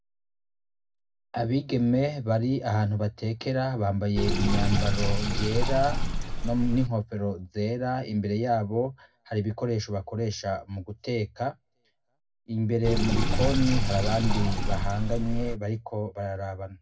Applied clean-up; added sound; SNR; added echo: none; Sink (filling or washing); 1 dB; reverberation time 0.2 s.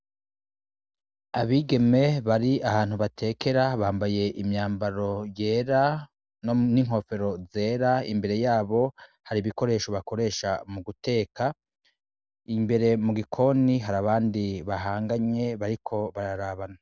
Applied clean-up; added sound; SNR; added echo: none; none; none; none.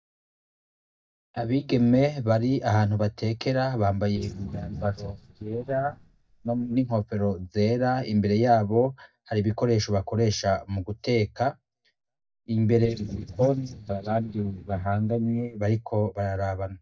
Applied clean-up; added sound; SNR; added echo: neural mask model DeepFilterNet 3.